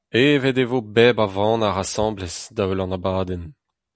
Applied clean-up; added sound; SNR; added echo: none; none; none; none.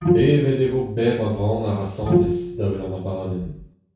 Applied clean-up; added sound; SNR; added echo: none; Bowed string instrument; 2 dB; reverberation time 0.5 s.